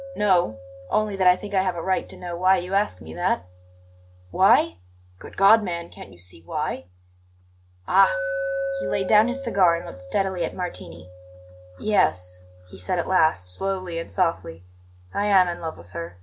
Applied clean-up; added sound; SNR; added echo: none; Glass; 12 dB; none.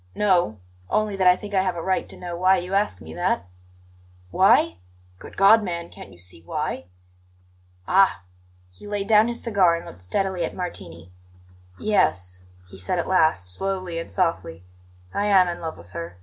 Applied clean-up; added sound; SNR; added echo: none; none; none; none.